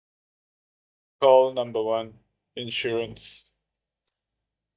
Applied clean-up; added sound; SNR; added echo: neural mask model DeepFilterNet 3.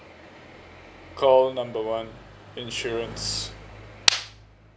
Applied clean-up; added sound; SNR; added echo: none; Bicycle; 19 dB; none.